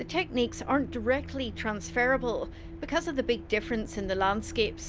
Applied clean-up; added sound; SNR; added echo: none; none; none; none.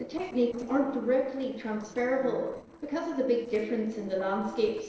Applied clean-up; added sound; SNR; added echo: neural separator model SepFormer DNS4.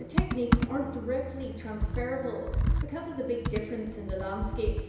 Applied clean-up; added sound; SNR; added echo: none; Computer keyboard; -2 dB; reverberation time 1.0 s.